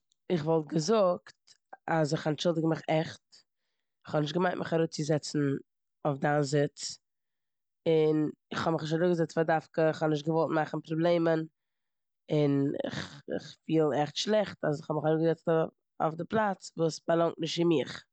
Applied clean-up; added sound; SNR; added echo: none; none; none; none.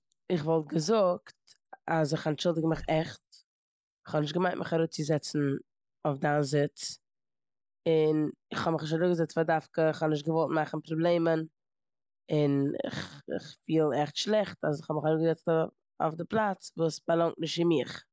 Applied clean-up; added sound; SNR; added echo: neural mask model Resemble Enhance denoiser.